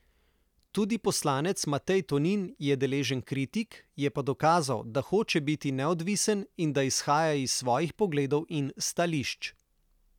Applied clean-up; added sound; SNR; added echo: none; none; none; none.